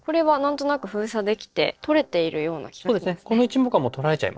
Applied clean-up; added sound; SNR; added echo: neural separator model SepFormer DNS4.